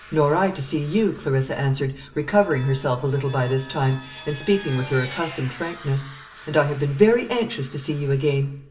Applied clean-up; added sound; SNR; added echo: none; Vehicle; 20 dB; reverberation time 0.7 s.